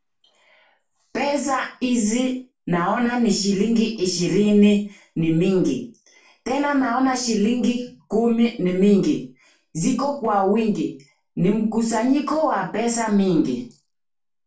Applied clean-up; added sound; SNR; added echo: none; none; none; reverberation time 0.3 s.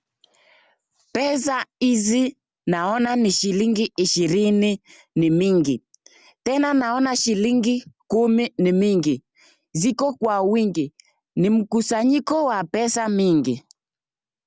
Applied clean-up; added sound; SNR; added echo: none; none; none; none.